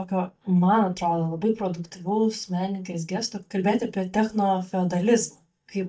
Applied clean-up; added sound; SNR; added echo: neural mask model DeepFilterNet 3.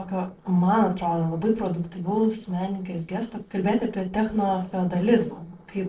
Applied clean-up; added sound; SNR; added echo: neural separator model SepFormer DNS4.